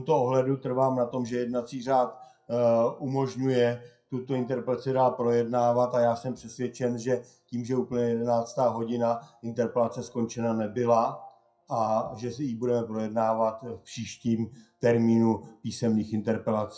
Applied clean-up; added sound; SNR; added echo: classical method WPE with log-MMSE.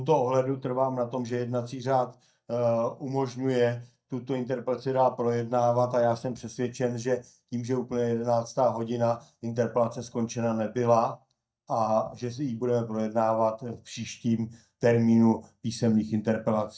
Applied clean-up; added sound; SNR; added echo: neural mask model DeepFilterNet 3.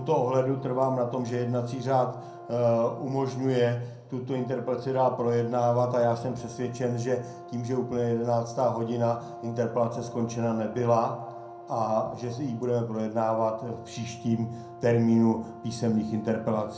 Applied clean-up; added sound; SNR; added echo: none; Brass instrument; 17 dB; reverberation time 0.5 s.